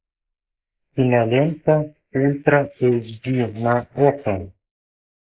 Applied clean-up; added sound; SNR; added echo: neural mask model Resemble Enhance denoiser.